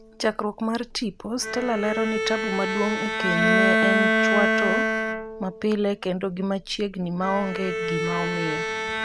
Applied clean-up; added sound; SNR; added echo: none; Bowed string instrument; -1 dB; none.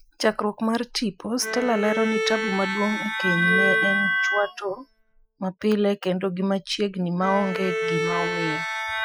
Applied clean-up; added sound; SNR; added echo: classical method Wiener filter.